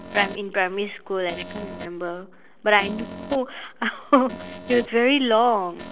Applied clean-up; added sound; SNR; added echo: neural separator model SepFormer DNS4.